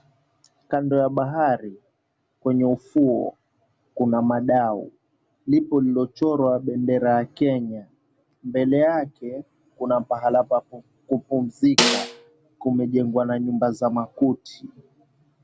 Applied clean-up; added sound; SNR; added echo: none; Snare drum; 1 dB; none.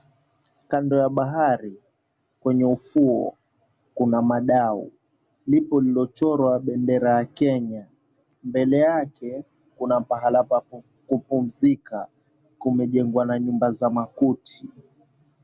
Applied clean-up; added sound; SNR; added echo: none; none; none; none.